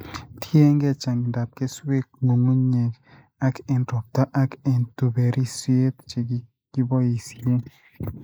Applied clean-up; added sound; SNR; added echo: neural mask model Resemble Enhance denoiser.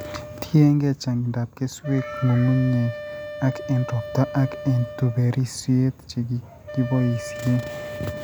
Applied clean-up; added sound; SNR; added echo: none; Wind instrument, woodwind instrument; 13 dB; none.